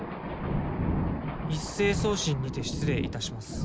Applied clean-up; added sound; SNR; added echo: none; Thunder; -1 dB; none.